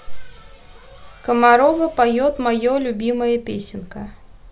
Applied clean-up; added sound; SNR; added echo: none; none; none; none.